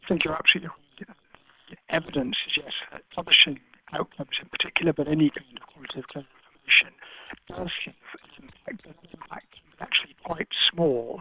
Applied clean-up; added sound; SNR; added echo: neural separator model SepFormer WHAM!.